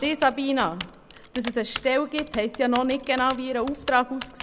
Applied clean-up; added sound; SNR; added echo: none; Typing; 14 dB; none.